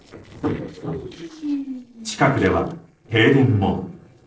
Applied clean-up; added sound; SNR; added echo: neural separator model SepFormer DNS4.